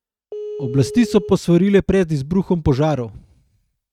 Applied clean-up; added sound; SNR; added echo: neural mask model RNNoise.